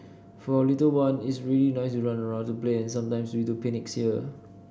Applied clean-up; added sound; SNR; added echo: none; none; none; none.